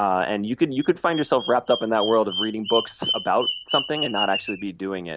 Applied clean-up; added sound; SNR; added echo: none; Bird vocalization, bird call, bird song; 8 dB; none.